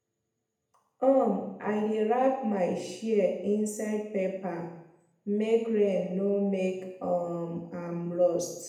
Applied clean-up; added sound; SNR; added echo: none; none; none; reverberation time 0.8 s.